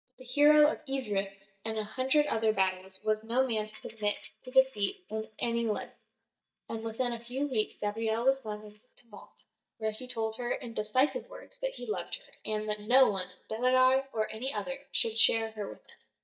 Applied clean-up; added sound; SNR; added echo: neural mask model DeepFilterNet 3.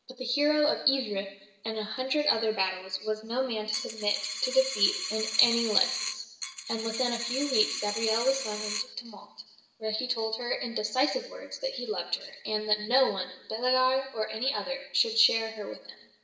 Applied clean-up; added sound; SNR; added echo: none; Coin (dropping); 6 dB; reverberation time 0.8 s.